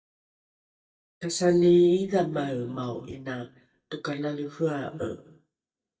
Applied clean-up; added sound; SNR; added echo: neural mask model DeepFilterNet 3.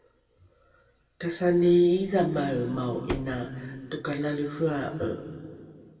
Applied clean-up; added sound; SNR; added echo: none; Slam / Wood; 16 dB; reverberation time 2.1 s.